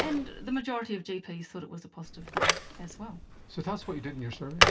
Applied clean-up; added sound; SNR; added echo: none; Telephone; -4 dB; reverberation time 0.2 s.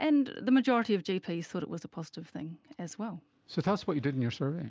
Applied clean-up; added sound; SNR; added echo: none; none; none; none.